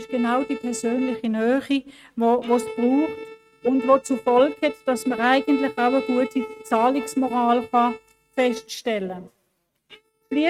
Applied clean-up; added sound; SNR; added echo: neural mask model RNNoise.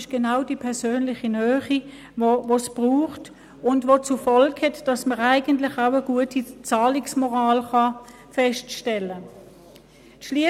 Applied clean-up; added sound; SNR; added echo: none; none; none; none.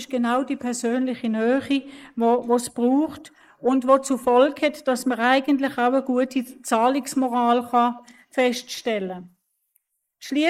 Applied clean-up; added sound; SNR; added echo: neural mask model Resemble Enhance denoiser.